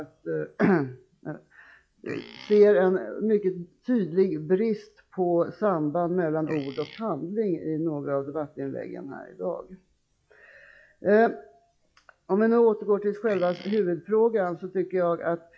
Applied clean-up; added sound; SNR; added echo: classical method log-MMSE.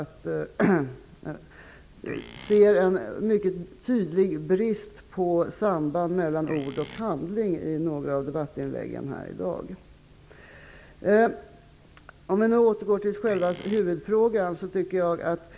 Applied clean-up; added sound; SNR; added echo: none; Livestock, farm animals, working animals; 19 dB; none.